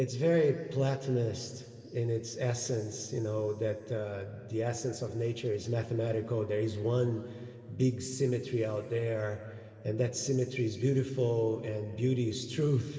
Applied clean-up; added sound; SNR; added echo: none; none; none; reverberation time 2.7 s.